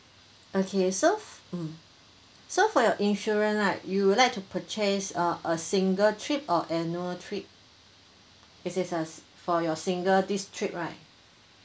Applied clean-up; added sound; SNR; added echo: none; none; none; none.